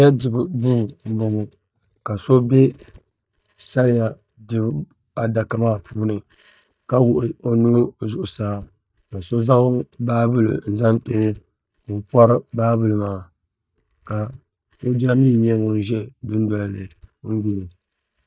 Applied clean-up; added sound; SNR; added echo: neural mask model DeepFilterNet 3.